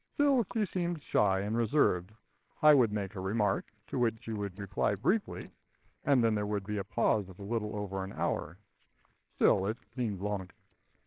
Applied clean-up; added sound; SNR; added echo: neural separator model SepFormer WHAMR!.